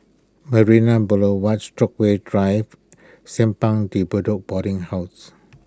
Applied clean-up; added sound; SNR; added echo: none; none; none; none.